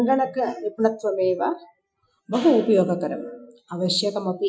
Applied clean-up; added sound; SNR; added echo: classical method Wiener filter.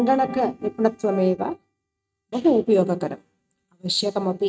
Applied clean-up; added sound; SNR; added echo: neural mask model RNNoise.